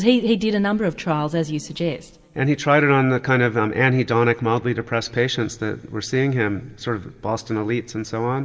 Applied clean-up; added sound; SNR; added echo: none; none; none; reverberation time 2.4 s.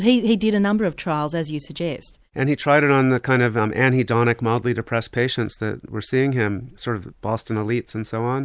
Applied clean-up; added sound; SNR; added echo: none; none; none; none.